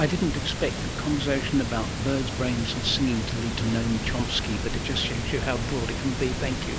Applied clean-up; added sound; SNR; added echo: none; Water; 2 dB; none.